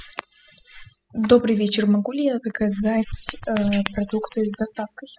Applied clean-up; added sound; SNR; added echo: classical method spectral subtraction.